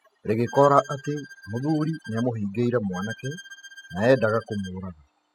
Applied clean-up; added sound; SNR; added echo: classical method spectral subtraction.